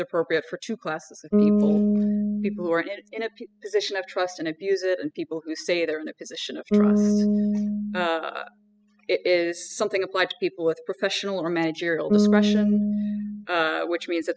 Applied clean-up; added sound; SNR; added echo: classical method spectral subtraction.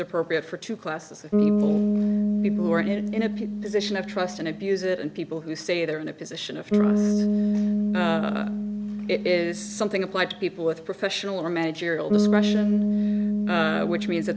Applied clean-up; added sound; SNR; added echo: none; Bass guitar; -3 dB; none.